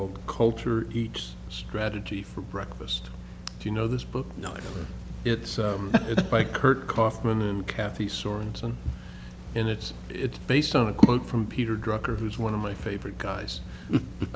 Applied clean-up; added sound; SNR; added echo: none; none; none; none.